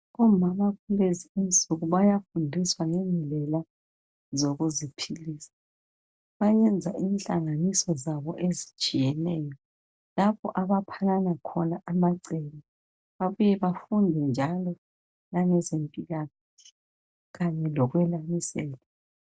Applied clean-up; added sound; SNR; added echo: none; none; none; none.